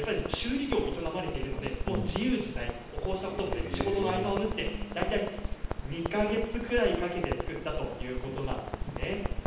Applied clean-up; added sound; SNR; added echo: none; Crackle; 3 dB; reverberation time 0.9 s.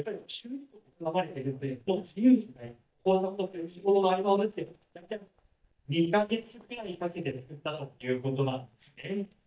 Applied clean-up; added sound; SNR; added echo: neural mask model DeepFilterNet 3.